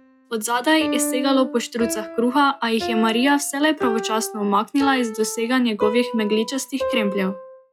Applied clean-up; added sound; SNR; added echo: classical method log-MMSE.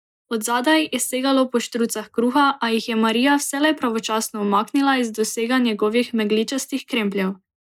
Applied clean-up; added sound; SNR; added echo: neural mask model Resemble Enhance denoiser.